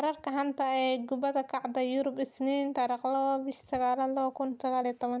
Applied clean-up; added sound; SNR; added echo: none; none; none; none.